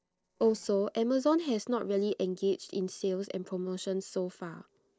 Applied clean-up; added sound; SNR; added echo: neural separator model SepFormer DNS4.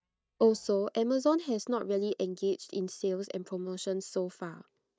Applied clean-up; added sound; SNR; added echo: neural mask model DeepFilterNet 3.